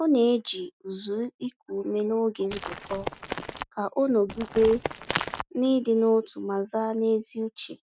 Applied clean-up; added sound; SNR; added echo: neural mask model RNNoise.